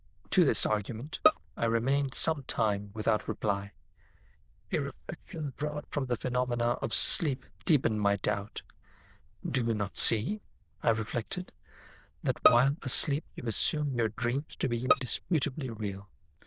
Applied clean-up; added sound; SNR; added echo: neural diffusion model UNIVERSE++.